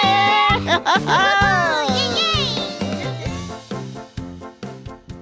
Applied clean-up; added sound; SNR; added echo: none; none; none; none.